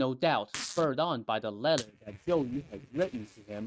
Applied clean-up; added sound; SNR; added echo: neural mask model RNNoise.